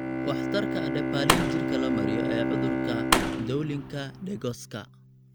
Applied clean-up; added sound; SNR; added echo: none; Bowed string instrument + Fireworks; -5 dB; none.